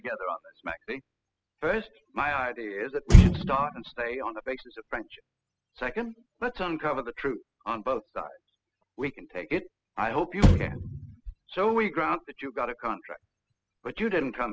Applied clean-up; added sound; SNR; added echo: classical method spectral subtraction.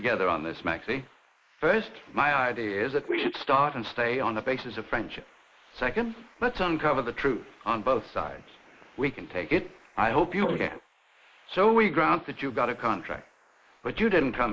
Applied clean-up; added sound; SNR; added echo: neural mask model Resemble Enhance denoiser.